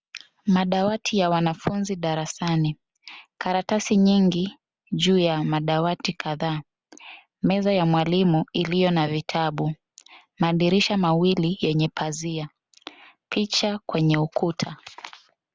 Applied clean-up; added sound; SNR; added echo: none; none; none; none.